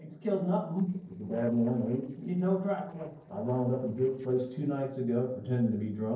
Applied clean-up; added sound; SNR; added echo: neural separator model SepFormer DNS4.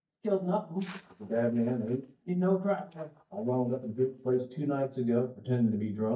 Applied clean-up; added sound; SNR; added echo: neural mask model DeepFilterNet 3.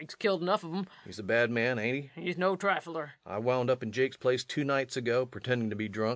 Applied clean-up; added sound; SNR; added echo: none; none; none; none.